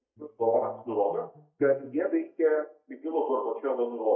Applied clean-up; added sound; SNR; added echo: neural mask model DeepFilterNet 3.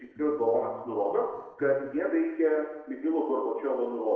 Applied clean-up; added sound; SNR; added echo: neural separator model SepFormer DNS4.